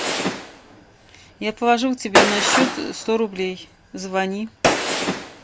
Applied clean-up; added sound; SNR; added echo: none; Gunshot, gunfire; -1 dB; none.